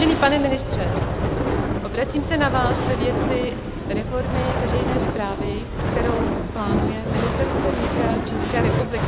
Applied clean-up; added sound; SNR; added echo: none; Fire; -3 dB; none.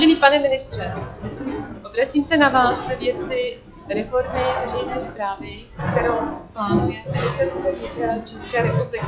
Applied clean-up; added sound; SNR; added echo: classical method log-MMSE.